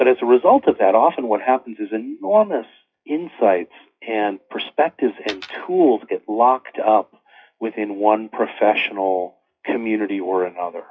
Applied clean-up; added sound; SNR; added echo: classical method WPE with log-MMSE.